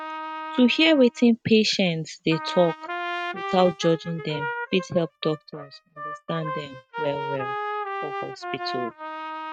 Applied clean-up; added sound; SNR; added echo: neural mask model RNNoise.